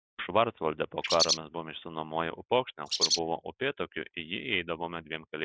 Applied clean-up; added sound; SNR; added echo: neural mask model Resemble Enhance denoiser.